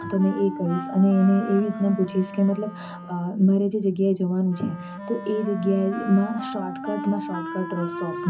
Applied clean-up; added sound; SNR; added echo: none; Wind instrument, woodwind instrument; 10 dB; reverberation time 0.4 s.